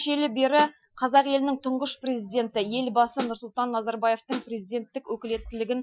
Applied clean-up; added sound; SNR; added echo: classical method Wiener filter.